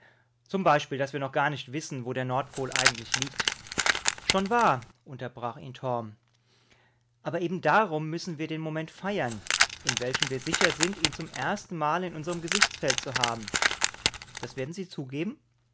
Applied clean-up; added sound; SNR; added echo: none; Keys jangling; -1 dB; none.